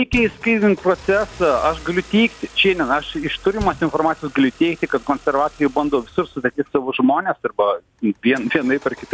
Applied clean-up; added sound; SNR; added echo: none; Engine starting / Car + Bass drum; 19 dB; none.